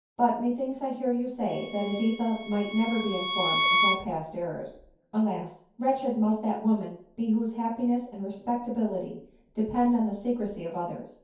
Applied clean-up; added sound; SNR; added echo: none; Bowed string instrument; 2 dB; reverberation time 0.6 s.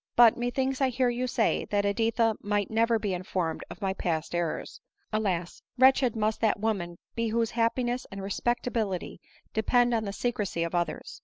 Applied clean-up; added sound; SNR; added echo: none; none; none; none.